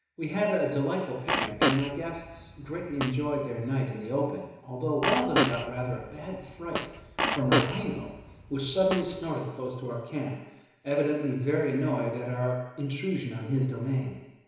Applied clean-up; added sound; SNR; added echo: none; Fart; 1 dB; reverberation time 1.0 s.